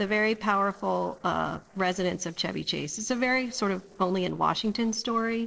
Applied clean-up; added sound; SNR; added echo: neural separator model SepFormer DNS4.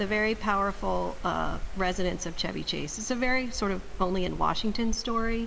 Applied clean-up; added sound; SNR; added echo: none; Wind; 4 dB; reverberation time 0.8 s.